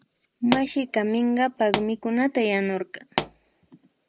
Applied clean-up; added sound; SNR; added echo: none; Explosion; 8 dB; none.